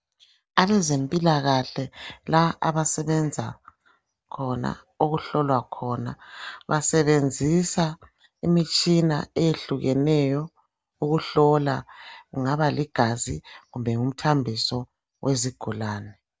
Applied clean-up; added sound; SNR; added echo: none; none; none; none.